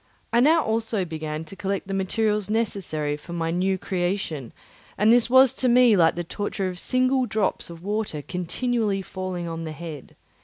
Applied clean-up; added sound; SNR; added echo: none; none; none; none.